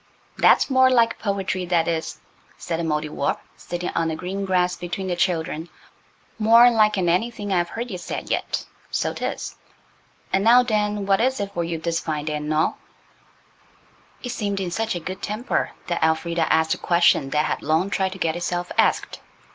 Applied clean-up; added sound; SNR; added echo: none; none; none; none.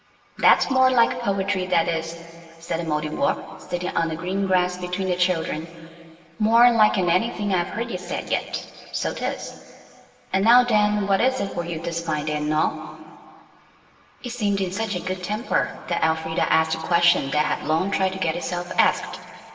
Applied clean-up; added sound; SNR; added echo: none; none; none; reverberation time 2.7 s.